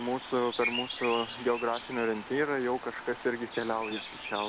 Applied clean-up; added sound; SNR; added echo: none; Bird vocalization, bird call, bird song; 8 dB; none.